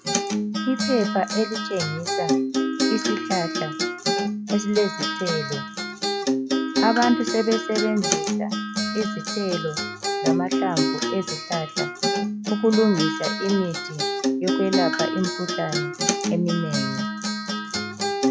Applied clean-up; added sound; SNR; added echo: classical method log-MMSE.